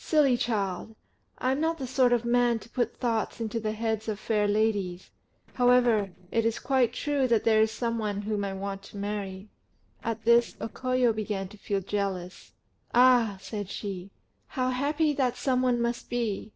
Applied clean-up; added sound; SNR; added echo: neural separator model SepFormer DNS4.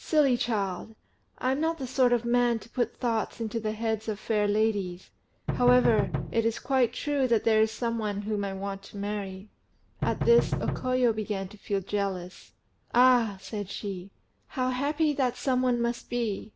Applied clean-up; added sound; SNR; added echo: none; Knock; 4 dB; none.